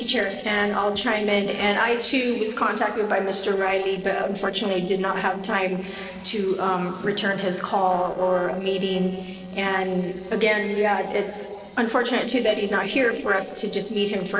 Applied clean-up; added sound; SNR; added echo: neural separator model SepFormer DNS4.